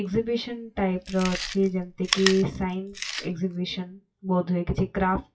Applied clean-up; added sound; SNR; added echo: classical method WPE with log-MMSE.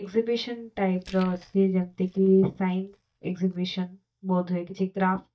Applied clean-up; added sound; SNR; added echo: neural mask model DeepFilterNet 3.